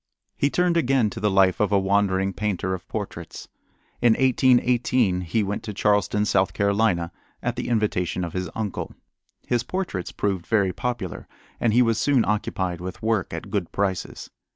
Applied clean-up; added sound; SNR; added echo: none; none; none; none.